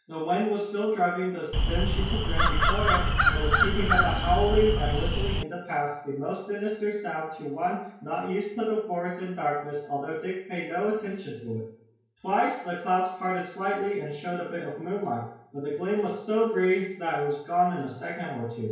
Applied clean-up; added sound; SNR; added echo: none; Crow; -5 dB; reverberation time 0.5 s.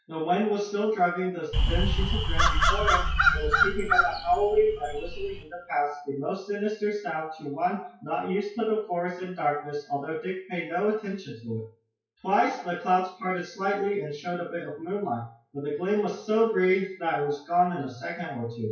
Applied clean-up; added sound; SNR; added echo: classical method WPE with log-MMSE.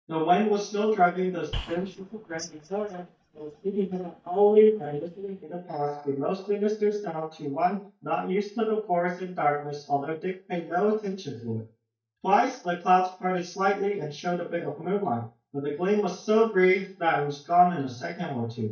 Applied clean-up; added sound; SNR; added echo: neural mask model DeepFilterNet 3.